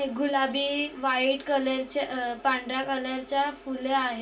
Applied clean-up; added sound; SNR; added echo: none; none; none; reverberation time 0.2 s.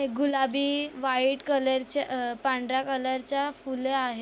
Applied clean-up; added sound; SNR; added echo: none; none; none; none.